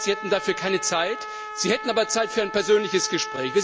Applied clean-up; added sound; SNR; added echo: none; Trumpet; 10 dB; none.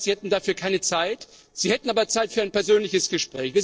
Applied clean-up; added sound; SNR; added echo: neural separator model SepFormer DNS4.